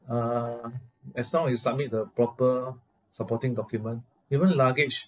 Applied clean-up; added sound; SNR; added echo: neural separator model SepFormer DNS4.